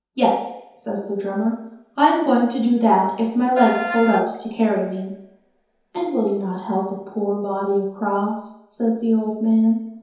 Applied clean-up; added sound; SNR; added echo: none; Wind instrument, woodwind instrument; 7 dB; reverberation time 0.9 s.